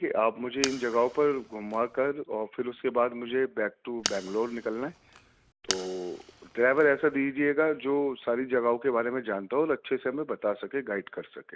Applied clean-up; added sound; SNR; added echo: none; Fire; 11 dB; none.